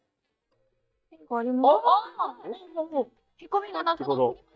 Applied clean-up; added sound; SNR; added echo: neural mask model DeepFilterNet 3.